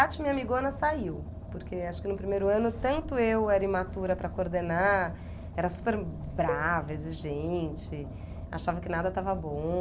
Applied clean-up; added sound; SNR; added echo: none; Car + Cowbell; 9 dB; none.